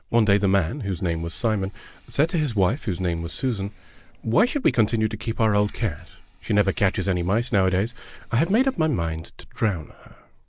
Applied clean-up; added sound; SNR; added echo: neural mask model Resemble Enhance denoiser.